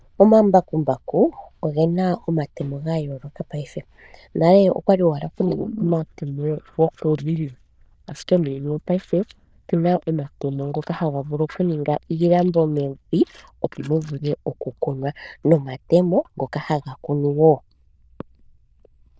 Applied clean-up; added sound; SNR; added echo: neural diffusion model UNIVERSE++.